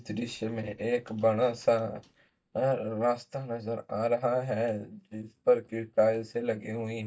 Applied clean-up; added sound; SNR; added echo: neural mask model DeepFilterNet 3.